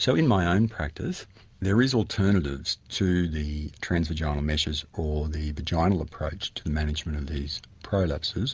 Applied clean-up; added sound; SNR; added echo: none; none; none; none.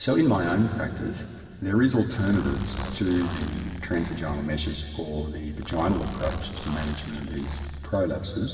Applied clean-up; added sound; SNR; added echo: none; Zipper (clothing); 10 dB; reverberation time 2.4 s.